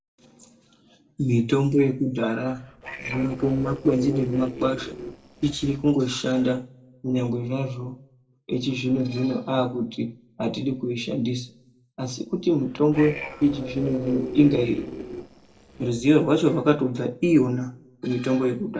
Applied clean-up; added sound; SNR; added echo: neural separator model SepFormer DNS4.